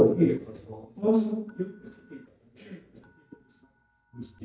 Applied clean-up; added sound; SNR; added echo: neural mask model DeepFilterNet 3.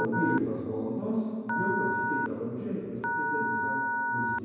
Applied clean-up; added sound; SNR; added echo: none; Telephone; 0 dB; reverberation time 2.2 s.